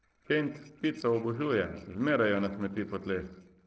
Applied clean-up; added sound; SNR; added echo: neural separator model SepFormer DNS4.